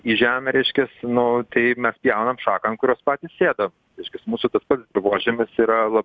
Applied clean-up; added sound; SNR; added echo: none; none; none; none.